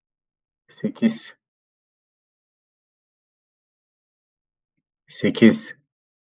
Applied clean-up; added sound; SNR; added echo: neural mask model Resemble Enhance denoiser.